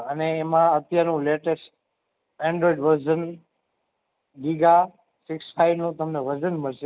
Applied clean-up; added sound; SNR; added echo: none; none; none; none.